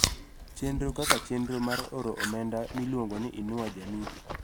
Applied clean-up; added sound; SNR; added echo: none; Chewing, mastication; 2 dB; none.